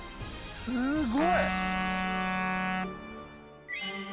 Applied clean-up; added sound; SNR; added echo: none; Wind instrument, woodwind instrument; 0 dB; none.